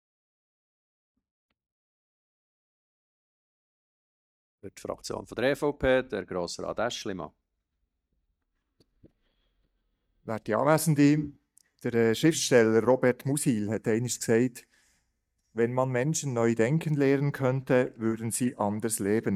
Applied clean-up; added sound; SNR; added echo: neural mask model DeepFilterNet 3.